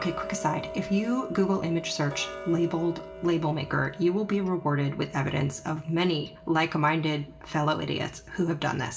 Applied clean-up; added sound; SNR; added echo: none; Tick-tock; 14 dB; reverberation time 0.5 s.